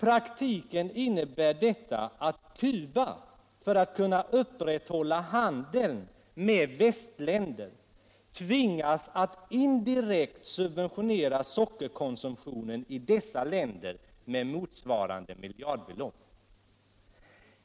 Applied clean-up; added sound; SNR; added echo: none; none; none; none.